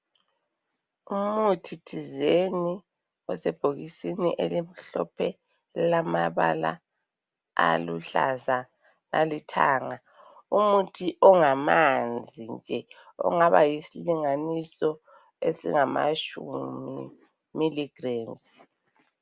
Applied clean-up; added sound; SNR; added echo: none; none; none; none.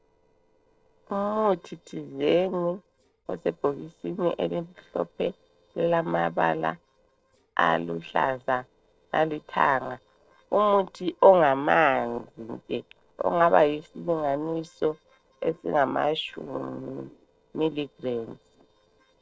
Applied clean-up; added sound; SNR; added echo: neural separator model SepFormer DNS4.